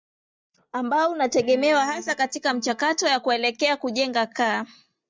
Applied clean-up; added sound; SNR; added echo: neural mask model DeepFilterNet 3.